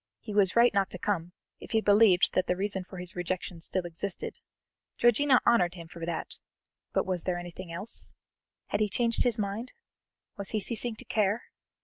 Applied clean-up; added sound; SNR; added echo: none; none; none; none.